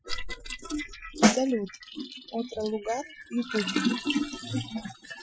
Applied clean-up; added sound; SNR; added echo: classical method Wiener filter.